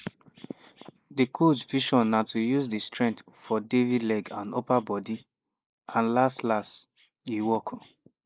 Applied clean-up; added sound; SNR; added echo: neural mask model Resemble Enhance denoiser.